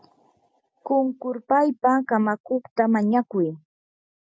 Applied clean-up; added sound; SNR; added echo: none; none; none; none.